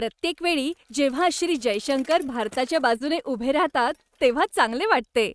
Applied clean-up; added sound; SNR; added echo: neural mask model RNNoise.